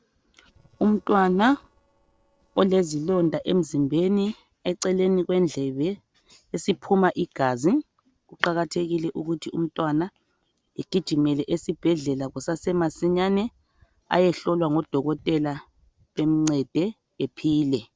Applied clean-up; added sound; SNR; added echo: neural separator model SepFormer DNS4.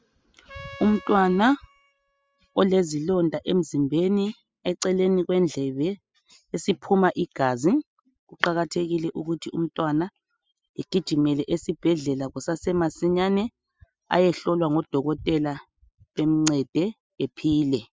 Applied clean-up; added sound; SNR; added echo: classical method spectral subtraction.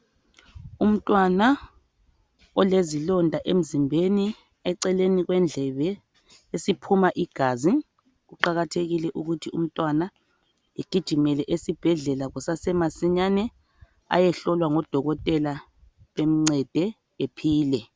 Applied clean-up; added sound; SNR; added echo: none; none; none; none.